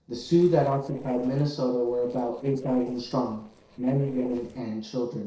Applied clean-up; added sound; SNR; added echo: neural separator model SepFormer DNS4.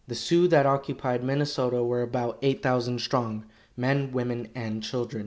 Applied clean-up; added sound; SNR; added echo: none; none; none; none.